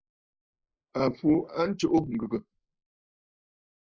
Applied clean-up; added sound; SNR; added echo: neural mask model Resemble Enhance denoiser.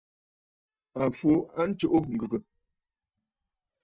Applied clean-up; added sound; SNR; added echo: neural mask model DeepFilterNet 3.